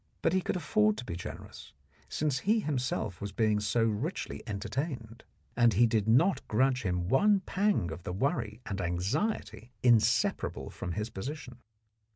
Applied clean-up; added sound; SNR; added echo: none; none; none; none.